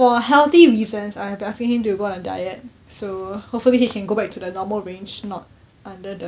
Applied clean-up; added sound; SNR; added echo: none; none; none; none.